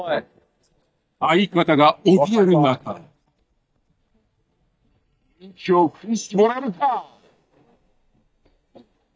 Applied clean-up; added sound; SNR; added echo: neural mask model DeepFilterNet 3.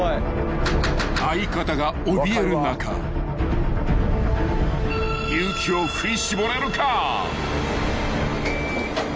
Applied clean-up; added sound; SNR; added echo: none; none; none; none.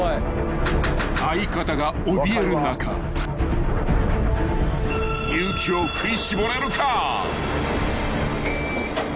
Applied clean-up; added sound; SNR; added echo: none; Scratching (performance technique); 12 dB; none.